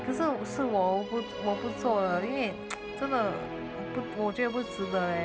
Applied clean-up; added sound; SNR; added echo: none; Musical instrument; 7 dB; none.